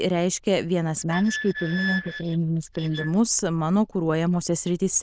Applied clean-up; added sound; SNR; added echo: neural diffusion model UNIVERSE++.